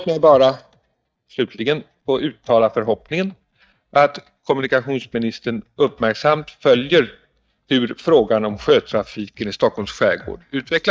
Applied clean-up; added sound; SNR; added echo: neural mask model DeepFilterNet 3.